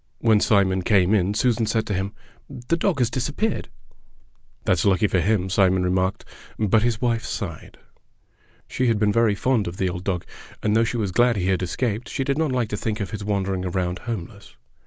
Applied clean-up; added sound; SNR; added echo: none; none; none; none.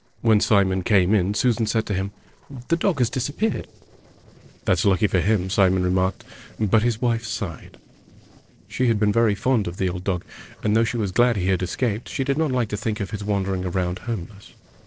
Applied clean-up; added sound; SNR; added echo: neural separator model SepFormer DNS4.